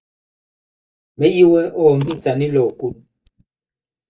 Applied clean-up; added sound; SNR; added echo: neural mask model DeepFilterNet 3.